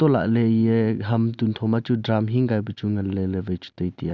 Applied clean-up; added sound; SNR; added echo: none; none; none; none.